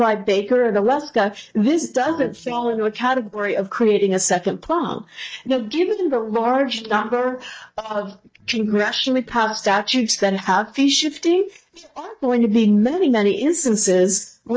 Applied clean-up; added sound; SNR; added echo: neural mask model DeepFilterNet 3.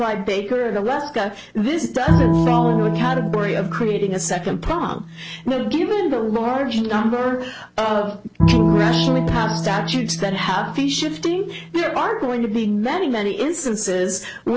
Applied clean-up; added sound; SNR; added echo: none; Bowed string instrument; 3 dB; none.